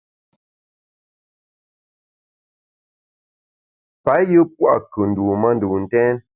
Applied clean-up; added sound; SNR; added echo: none; none; none; none.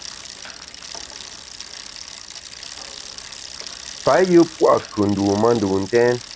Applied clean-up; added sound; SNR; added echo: none; Bicycle; 14 dB; none.